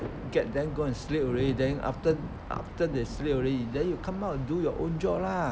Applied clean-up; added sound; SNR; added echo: none; Thunder; 13 dB; none.